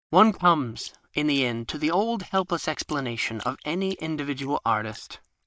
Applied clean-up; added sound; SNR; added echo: neural mask model DeepFilterNet 3.